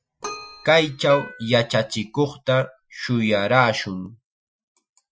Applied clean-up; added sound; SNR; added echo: classical method Wiener filter.